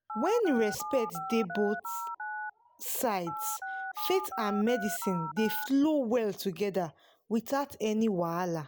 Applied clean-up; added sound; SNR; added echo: none; Telephone; 7 dB; none.